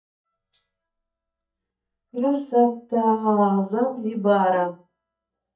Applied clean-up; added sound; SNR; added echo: neural mask model DeepFilterNet 3.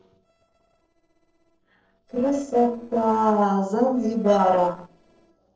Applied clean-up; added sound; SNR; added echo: neural separator model SepFormer DNS4.